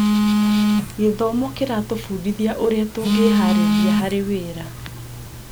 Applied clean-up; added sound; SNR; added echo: none; Telephone; -3 dB; none.